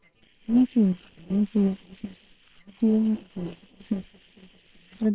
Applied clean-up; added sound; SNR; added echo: neural separator model SepFormer WHAM!.